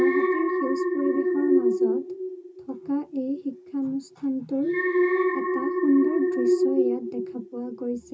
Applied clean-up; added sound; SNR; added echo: none; Alarm; -3 dB; reverberation time 0.2 s.